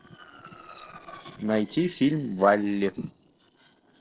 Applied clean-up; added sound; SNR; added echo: neural separator model SepFormer DNS4.